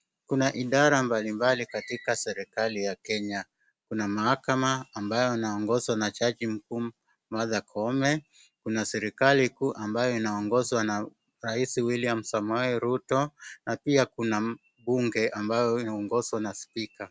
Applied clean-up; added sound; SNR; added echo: none; none; none; none.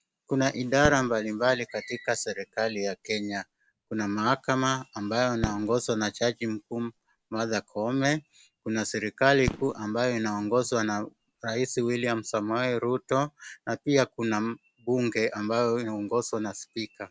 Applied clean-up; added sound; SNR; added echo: none; Fireworks; 15 dB; none.